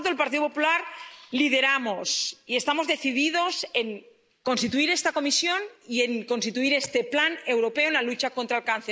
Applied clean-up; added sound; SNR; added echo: none; none; none; none.